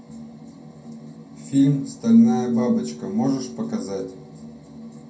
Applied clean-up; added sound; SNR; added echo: none; none; none; reverberation time 0.2 s.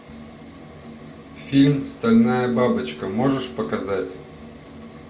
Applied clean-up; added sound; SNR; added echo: none; none; none; none.